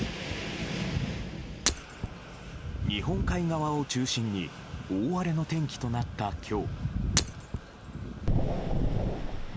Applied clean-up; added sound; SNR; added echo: none; Shatter; 5 dB; none.